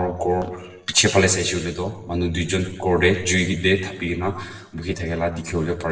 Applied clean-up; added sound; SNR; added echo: neural separator model SepFormer DNS4.